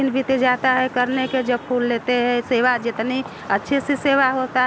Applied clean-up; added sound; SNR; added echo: none; Traffic noise, roadway noise / Vehicle horn, car horn, honking; 16 dB; none.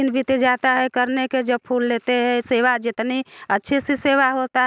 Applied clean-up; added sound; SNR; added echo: none; none; none; none.